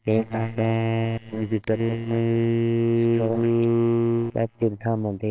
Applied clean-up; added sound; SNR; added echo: neural separator model SepFormer WHAMR!.